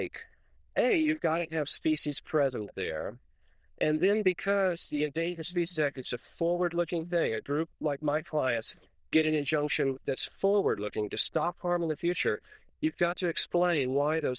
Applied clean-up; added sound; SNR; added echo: neural diffusion model UNIVERSE++.